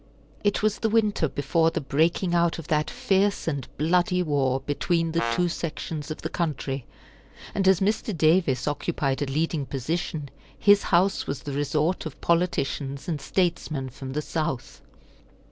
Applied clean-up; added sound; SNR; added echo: none; Brass instrument; 8 dB; none.